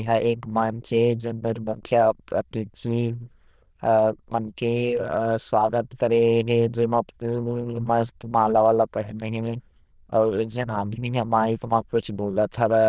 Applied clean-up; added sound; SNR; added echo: neural diffusion model UNIVERSE++.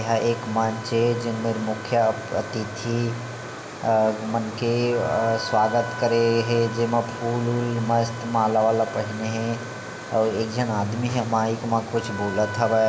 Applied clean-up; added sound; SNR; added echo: none; Wind instrument, woodwind instrument; 16 dB; none.